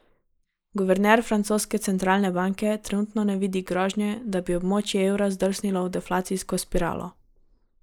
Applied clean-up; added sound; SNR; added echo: neural mask model Resemble Enhance denoiser.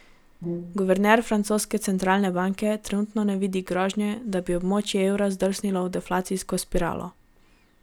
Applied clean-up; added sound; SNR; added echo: none; Brass instrument; 9 dB; none.